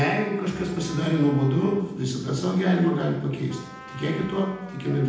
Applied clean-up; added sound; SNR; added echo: none; Trumpet; 20 dB; reverberation time 0.9 s.